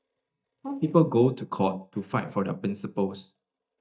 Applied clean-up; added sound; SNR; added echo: neural mask model DeepFilterNet 3.